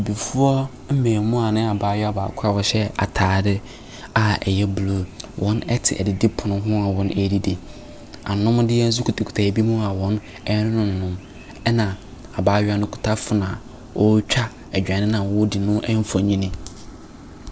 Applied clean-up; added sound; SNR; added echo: none; none; none; none.